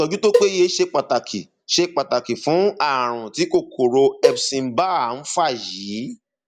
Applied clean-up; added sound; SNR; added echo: none; Cowbell; 4 dB; none.